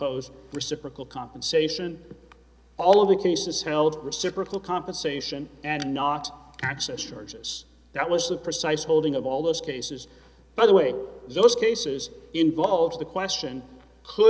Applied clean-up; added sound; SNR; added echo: none; none; none; none.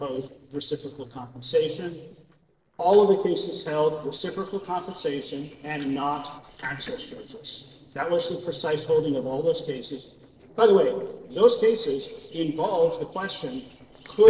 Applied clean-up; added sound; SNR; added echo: neural separator model SepFormer DNS4.